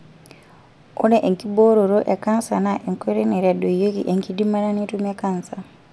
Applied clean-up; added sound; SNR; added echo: none; none; none; none.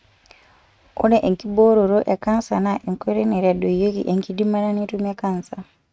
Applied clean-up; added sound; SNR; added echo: neural mask model RNNoise.